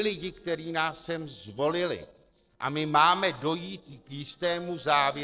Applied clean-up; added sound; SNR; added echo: neural separator model SepFormer DNS4.